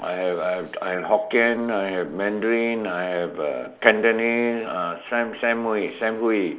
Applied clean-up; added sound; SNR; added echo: neural mask model Resemble Enhance denoiser.